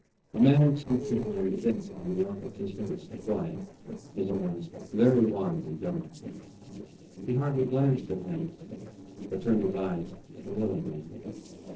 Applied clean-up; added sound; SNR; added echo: neural separator model SepFormer DNS4.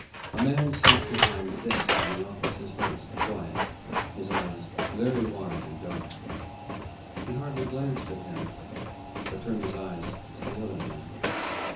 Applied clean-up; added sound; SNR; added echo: none; Printer; -3 dB; reverberation time 0.6 s.